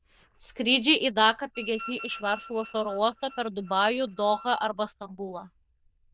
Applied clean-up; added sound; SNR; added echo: neural diffusion model UNIVERSE++.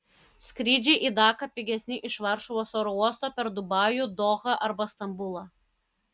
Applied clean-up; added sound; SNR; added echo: none; none; none; none.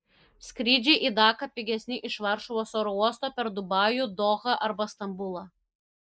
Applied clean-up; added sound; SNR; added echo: neural mask model Resemble Enhance denoiser.